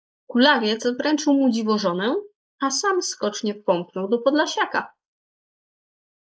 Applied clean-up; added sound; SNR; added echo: neural mask model Resemble Enhance denoiser.